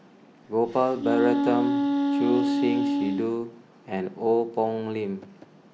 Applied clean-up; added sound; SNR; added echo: none; Wind instrument, woodwind instrument; -2 dB; none.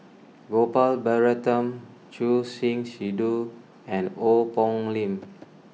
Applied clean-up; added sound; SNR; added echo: none; none; none; none.